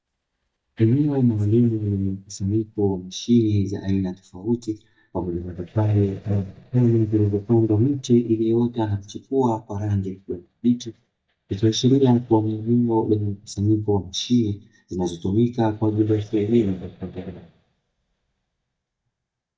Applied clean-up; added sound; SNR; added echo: neural mask model DeepFilterNet 3.